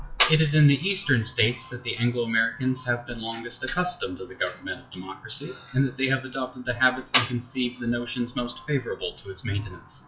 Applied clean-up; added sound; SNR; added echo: classical method WPE with log-MMSE.